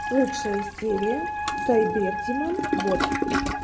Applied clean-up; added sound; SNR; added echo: none; Wind instrument, woodwind instrument + Toilet flush; 1 dB; none.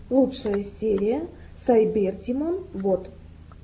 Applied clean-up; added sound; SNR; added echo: none; none; none; none.